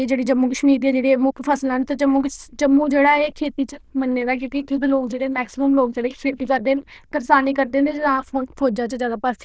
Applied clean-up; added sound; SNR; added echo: neural diffusion model UNIVERSE++.